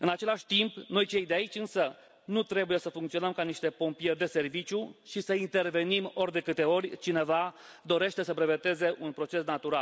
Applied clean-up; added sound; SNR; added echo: none; none; none; none.